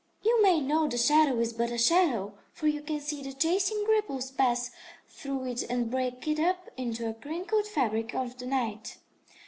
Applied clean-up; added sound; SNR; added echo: none; none; none; none.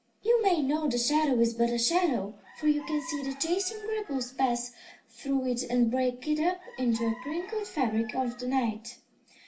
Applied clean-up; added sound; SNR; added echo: none; Chicken, rooster; 20 dB; reverberation time 0.2 s.